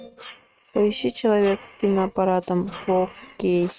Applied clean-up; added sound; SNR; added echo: neural mask model RNNoise.